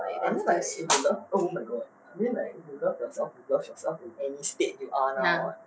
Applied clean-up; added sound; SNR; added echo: none; none; none; none.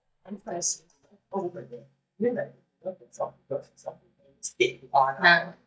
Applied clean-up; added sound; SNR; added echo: neural mask model DeepFilterNet 3.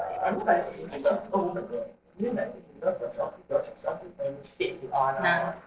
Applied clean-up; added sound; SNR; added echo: neural separator model SepFormer DNS4.